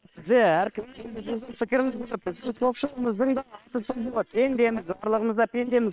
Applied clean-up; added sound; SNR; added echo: neural separator model SepFormer WHAM!.